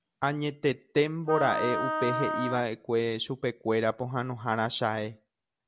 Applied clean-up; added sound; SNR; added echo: none; Wind instrument, woodwind instrument; 3 dB; none.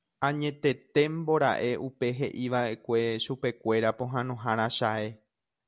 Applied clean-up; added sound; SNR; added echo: none; none; none; none.